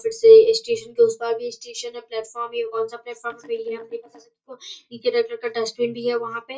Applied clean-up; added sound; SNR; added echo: neural mask model DeepFilterNet 3.